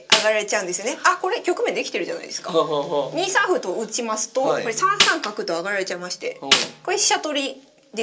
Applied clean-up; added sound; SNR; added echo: none; Snare drum; 3 dB; reverberation time 0.2 s.